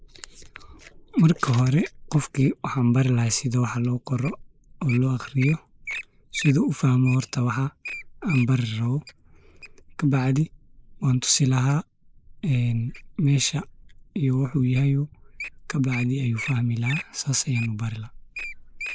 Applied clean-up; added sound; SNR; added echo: neural mask model Resemble Enhance denoiser.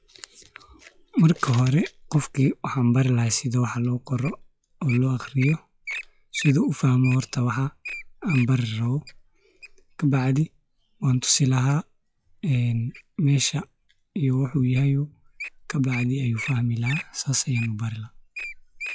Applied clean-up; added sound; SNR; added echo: classical method log-MMSE.